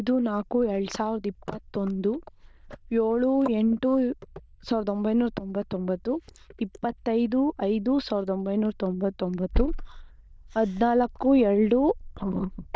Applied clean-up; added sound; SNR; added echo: neural diffusion model UNIVERSE++.